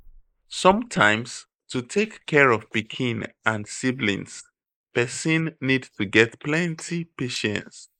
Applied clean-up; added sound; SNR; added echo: neural mask model Resemble Enhance denoiser.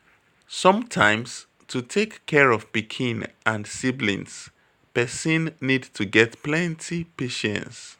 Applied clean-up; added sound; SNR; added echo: none; none; none; none.